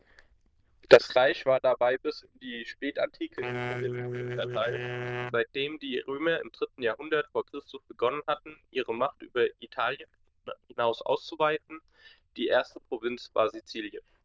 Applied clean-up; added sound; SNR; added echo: neural diffusion model UNIVERSE++.